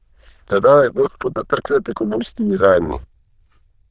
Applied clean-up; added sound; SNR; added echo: neural diffusion model UNIVERSE++.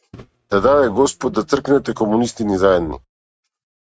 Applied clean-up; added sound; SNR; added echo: neural mask model RNNoise.